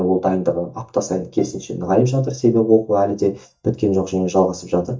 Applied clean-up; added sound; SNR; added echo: neural mask model DeepFilterNet 3.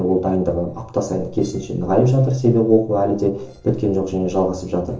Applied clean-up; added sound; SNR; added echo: neural separator model SepFormer DNS4.